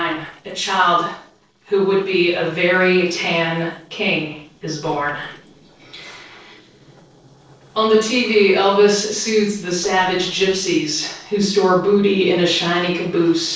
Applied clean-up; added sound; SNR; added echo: neural separator model SepFormer DNS4.